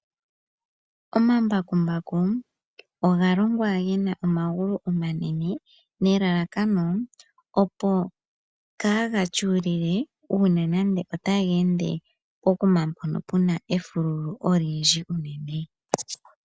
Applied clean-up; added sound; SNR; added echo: none; none; none; none.